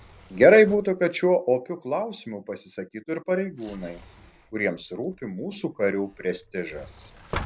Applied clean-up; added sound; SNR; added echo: none; Sliding door; 19 dB; none.